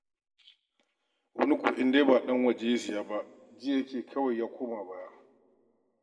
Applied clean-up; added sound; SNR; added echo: none; none; none; reverberation time 0.8 s.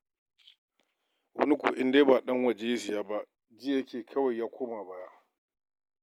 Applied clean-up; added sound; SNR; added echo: none; none; none; none.